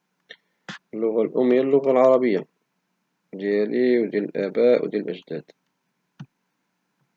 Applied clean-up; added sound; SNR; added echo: none; none; none; none.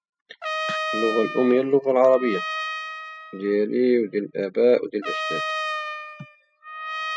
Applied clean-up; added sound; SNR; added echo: classical method spectral subtraction.